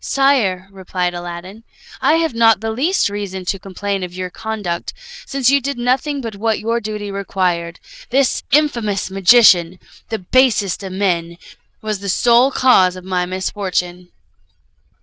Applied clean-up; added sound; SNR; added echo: neural diffusion model UNIVERSE++.